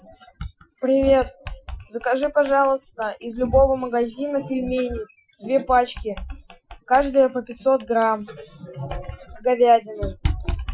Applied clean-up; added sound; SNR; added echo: classical method Wiener filter.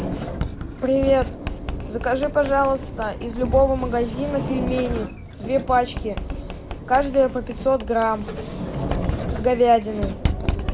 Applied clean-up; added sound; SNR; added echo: none; Sliding door; 5 dB; none.